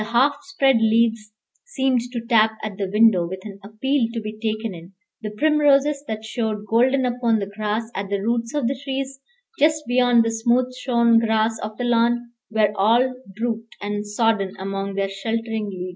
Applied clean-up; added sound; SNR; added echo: none; none; none; none.